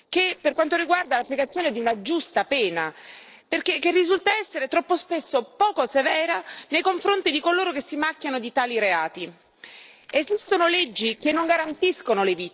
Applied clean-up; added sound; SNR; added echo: neural separator model SepFormer DNS4.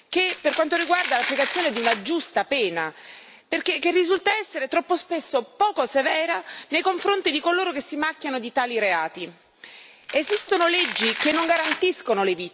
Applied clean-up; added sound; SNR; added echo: none; Domestic sounds, home sounds; 6 dB; none.